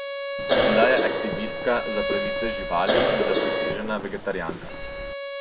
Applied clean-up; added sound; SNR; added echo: none; Bowed string instrument + Cough; -3 dB; none.